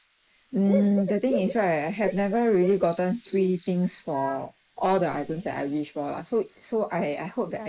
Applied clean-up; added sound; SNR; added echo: neural mask model Resemble Enhance denoiser.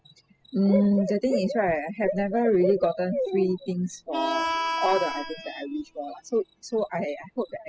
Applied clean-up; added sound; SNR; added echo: classical method spectral subtraction.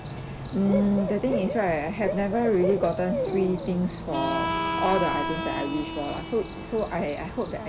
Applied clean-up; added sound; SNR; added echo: none; Cricket / Bird + Harmonica; 4 dB; none.